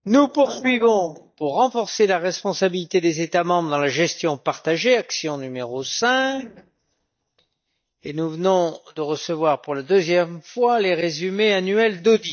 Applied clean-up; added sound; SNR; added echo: neural mask model DeepFilterNet 3.